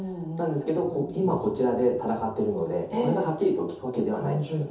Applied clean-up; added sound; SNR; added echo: none; Wild animals; 20 dB; reverberation time 0.5 s.